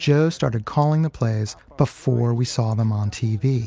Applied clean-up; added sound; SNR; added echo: none; none; none; none.